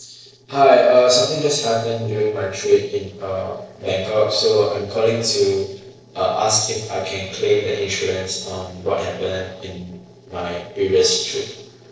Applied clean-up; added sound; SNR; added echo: neural separator model SepFormer DNS4.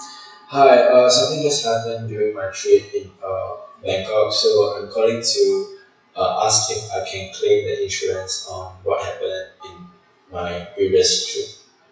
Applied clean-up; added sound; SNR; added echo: classical method WPE with log-MMSE.